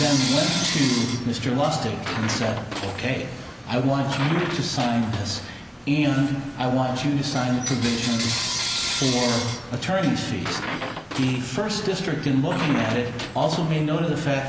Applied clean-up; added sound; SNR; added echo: none; Coin (dropping) / Bell; 7 dB; none.